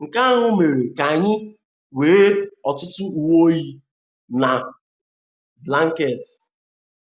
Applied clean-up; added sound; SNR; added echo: none; none; none; none.